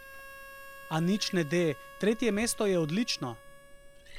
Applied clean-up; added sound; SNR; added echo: none; Harmonica + Liquid; 15 dB; none.